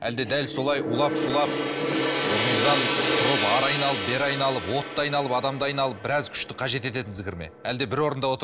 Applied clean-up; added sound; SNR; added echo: none; Gong; 1 dB; none.